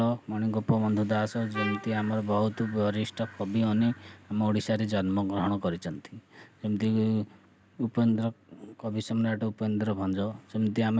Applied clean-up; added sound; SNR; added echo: none; Trumpet; 10 dB; none.